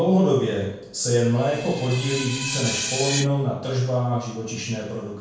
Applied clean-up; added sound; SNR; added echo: none; Screech; 8 dB; reverberation time 0.6 s.